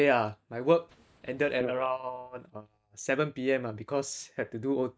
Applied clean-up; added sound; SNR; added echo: neural mask model DeepFilterNet 3.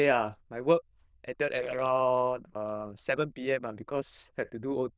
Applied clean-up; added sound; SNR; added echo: neural diffusion model UNIVERSE++.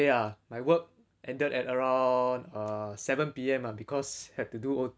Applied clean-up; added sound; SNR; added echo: none; none; none; none.